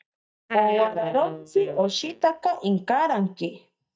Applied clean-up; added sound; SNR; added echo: neural mask model DeepFilterNet 3.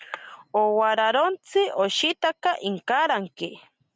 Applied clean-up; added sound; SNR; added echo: none; none; none; none.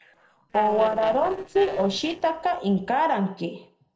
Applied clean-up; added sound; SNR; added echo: neural separator model SepFormer DNS4.